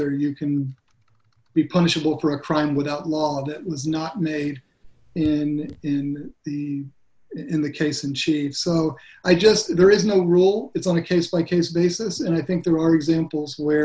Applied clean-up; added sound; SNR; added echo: none; Raindrop / Drip; 19 dB; none.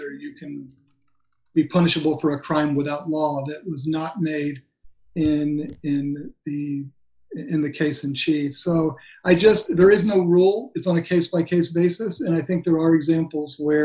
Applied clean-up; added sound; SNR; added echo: classical method log-MMSE.